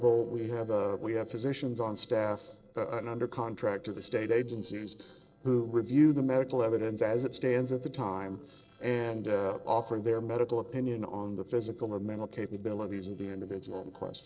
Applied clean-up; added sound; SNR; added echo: neural separator model SepFormer DNS4.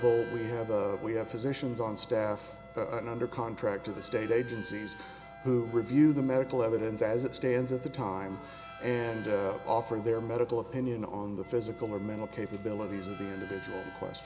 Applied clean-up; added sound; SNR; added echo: none; Harmonica + Wind instrument, woodwind instrument; 17 dB; none.